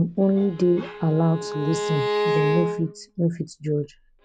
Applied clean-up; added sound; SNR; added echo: none; Bowed string instrument; 5 dB; none.